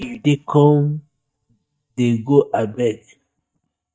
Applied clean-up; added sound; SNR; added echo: neural mask model DeepFilterNet 3.